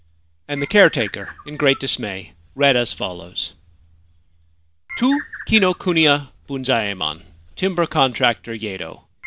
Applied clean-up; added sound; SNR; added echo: none; Bird; 18 dB; none.